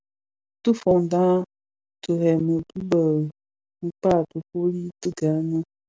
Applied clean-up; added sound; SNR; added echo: none; none; none; none.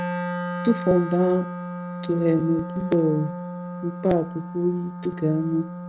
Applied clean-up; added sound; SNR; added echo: none; Wind instrument, woodwind instrument; 7 dB; reverberation time 0.4 s.